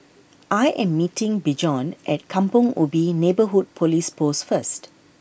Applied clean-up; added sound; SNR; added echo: none; none; none; none.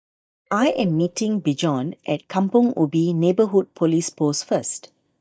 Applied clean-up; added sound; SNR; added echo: neural mask model DeepFilterNet 3.